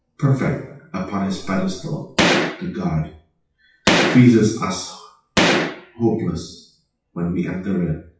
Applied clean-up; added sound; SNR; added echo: classical method WPE with log-MMSE.